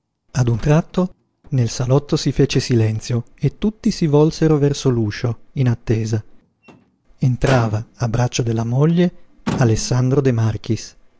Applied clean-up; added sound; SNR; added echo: none; Motor vehicle (road); 18 dB; none.